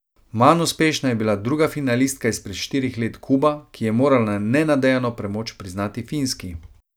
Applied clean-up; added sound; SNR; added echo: none; none; none; none.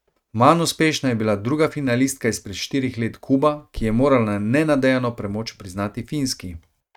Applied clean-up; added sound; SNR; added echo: neural mask model RNNoise.